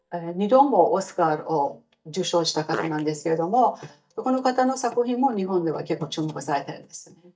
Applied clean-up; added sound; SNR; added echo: neural mask model DeepFilterNet 3.